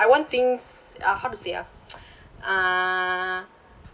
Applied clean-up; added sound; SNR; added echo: none; none; none; none.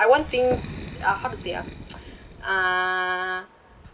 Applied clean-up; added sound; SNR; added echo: none; Boom + Knock; 13 dB; none.